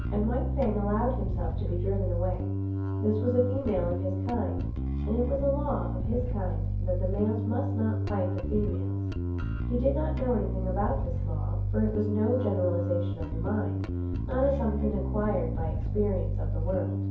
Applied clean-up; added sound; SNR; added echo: none; Bass guitar; -2 dB; reverberation time 0.6 s.